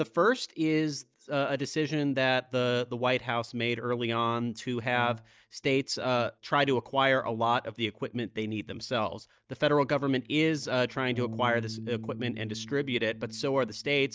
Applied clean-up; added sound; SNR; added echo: neural mask model DeepFilterNet 3.